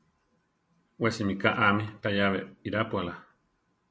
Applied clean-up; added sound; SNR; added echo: none; none; none; none.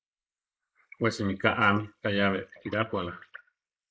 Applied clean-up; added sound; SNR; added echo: neural mask model Resemble Enhance denoiser.